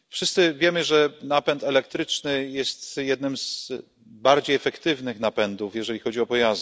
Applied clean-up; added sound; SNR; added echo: none; none; none; none.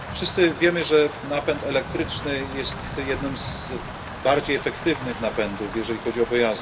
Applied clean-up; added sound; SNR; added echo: none; Rain; 9 dB; reverberation time 2.9 s.